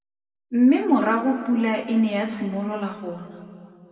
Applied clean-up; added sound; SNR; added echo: none; none; none; reverberation time 2.0 s.